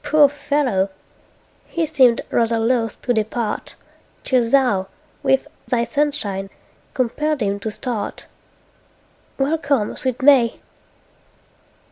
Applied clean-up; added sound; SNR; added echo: none; none; none; none.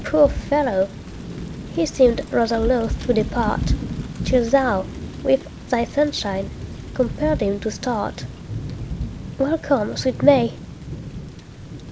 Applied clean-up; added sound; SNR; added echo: none; Thunder / Rain; 7 dB; none.